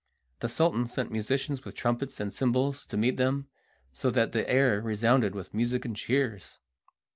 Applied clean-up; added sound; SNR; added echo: none; none; none; none.